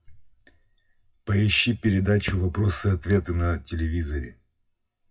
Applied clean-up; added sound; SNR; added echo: classical method WPE with log-MMSE.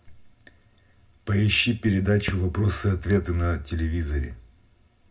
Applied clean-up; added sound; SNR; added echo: none; Raindrop / Drip; 13 dB; reverberation time 0.2 s.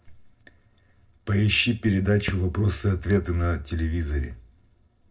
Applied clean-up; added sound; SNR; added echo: neural separator model SepFormer DNS4.